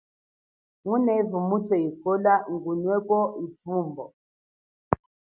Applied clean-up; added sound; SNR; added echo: none; none; none; none.